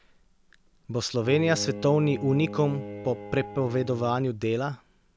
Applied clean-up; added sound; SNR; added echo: none; Bowed string instrument; 13 dB; none.